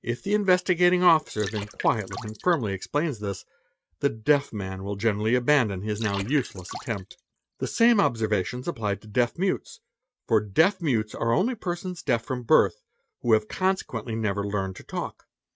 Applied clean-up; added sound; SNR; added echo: neural mask model RNNoise.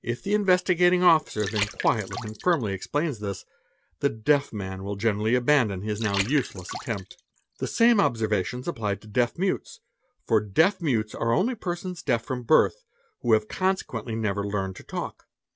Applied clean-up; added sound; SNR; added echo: none; Water; 14 dB; none.